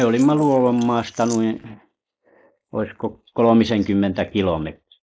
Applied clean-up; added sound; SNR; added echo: neural mask model Resemble Enhance denoiser.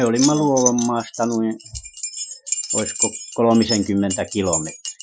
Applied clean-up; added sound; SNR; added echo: classical method Wiener filter.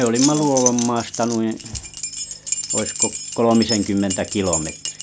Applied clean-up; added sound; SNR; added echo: none; Keys jangling; 5 dB; none.